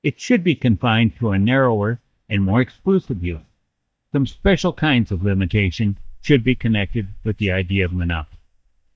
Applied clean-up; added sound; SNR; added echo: neural mask model DeepFilterNet 3.